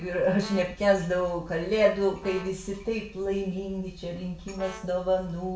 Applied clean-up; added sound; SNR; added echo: none; Brass instrument; 19 dB; reverberation time 0.2 s.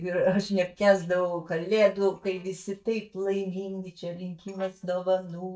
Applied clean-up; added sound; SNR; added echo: neural mask model DeepFilterNet 3.